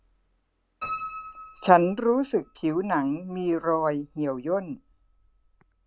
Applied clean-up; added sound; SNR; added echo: none; Piano; 17 dB; none.